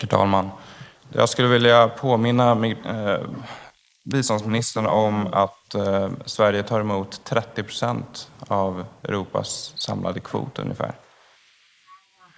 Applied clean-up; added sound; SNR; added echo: neural mask model Resemble Enhance denoiser.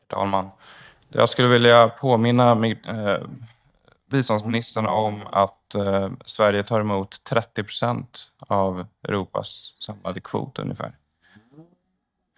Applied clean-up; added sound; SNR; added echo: neural mask model DeepFilterNet 3.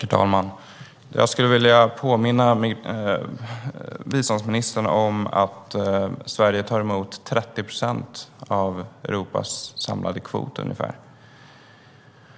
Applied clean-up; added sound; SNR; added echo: none; none; none; none.